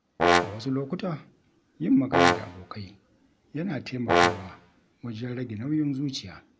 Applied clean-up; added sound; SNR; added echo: none; Brass instrument; -3 dB; none.